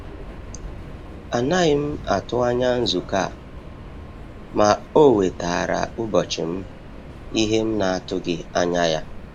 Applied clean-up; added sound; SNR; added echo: none; Subway, metro, underground; 14 dB; none.